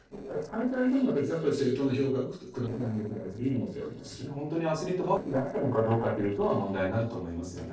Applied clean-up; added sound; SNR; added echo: neural separator model SepFormer DNS4.